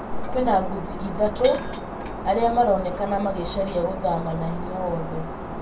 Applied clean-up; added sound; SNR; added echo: none; Shatter; 9 dB; reverberation time 0.2 s.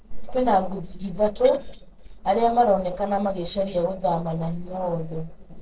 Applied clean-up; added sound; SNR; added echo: neural separator model SepFormer DNS4.